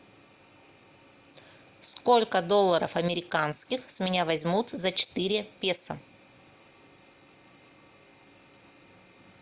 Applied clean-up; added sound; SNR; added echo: none; none; none; none.